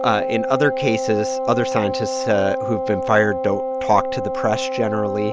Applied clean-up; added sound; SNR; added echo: none; Wind instrument, woodwind instrument; 3 dB; none.